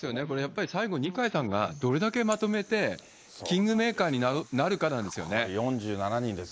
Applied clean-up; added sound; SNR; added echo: neural mask model Resemble Enhance denoiser.